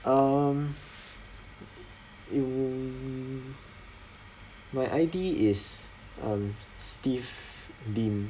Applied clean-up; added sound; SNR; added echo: none; none; none; none.